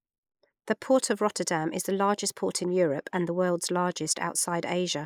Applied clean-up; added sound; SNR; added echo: neural mask model Resemble Enhance denoiser.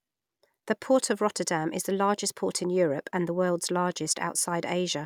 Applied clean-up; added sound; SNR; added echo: none; none; none; none.